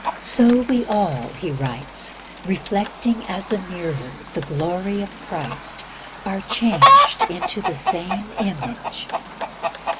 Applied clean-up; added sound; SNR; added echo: none; Chicken, rooster; 0 dB; none.